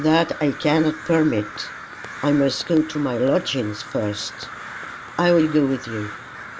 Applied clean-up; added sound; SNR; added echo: none; Crow; 14 dB; none.